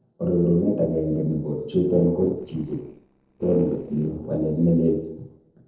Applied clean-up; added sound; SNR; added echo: neural separator model SepFormer DNS4.